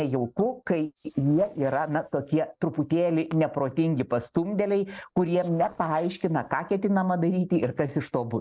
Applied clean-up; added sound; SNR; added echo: neural separator model SepFormer DNS4.